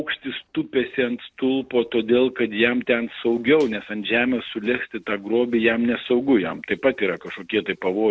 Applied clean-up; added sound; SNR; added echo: none; none; none; none.